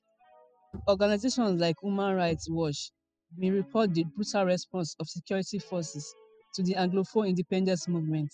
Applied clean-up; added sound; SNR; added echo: classical method spectral subtraction.